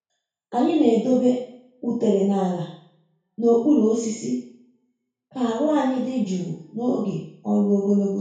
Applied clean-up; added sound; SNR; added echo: none; none; none; reverberation time 0.6 s.